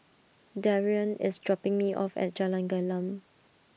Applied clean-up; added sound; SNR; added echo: none; none; none; none.